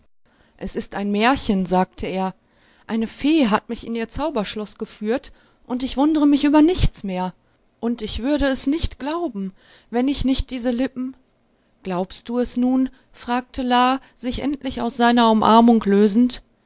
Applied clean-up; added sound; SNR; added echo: none; none; none; none.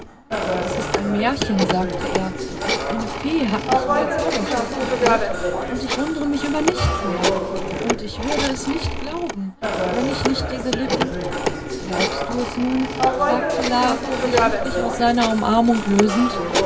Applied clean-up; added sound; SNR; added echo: none; Telephone; -1 dB; reverberation time 0.4 s.